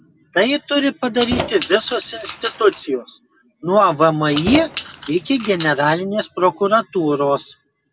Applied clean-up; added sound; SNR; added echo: none; Keys jangling; 10 dB; none.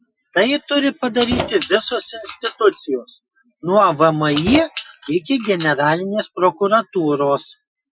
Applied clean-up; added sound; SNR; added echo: classical method Wiener filter.